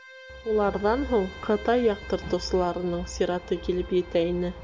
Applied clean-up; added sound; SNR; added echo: none; Bowed string instrument; 19 dB; none.